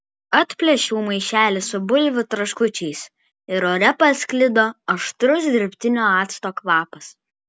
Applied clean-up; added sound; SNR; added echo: none; none; none; none.